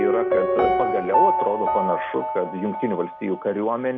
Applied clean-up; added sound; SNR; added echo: none; Piano; -1 dB; none.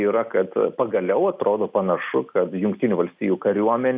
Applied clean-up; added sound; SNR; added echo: none; none; none; none.